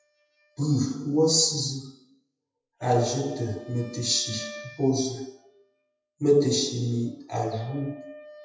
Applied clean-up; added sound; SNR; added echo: classical method WPE with log-MMSE.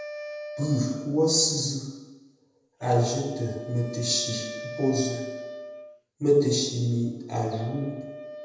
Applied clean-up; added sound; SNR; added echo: none; Wind instrument, woodwind instrument; 13 dB; reverberation time 1.1 s.